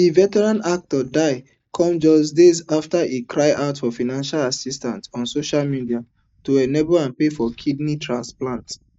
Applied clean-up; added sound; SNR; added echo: neural mask model DeepFilterNet 3.